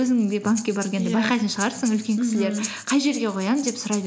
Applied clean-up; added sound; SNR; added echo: none; Breathing; 15 dB; none.